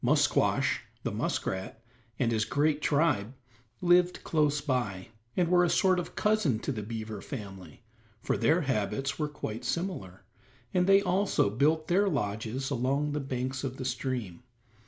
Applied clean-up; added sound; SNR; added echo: none; none; none; none.